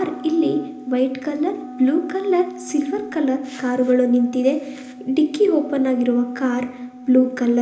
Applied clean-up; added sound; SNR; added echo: none; Wind instrument, woodwind instrument; 16 dB; reverberation time 0.8 s.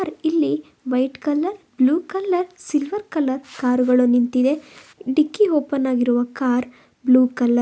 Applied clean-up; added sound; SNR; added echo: none; none; none; none.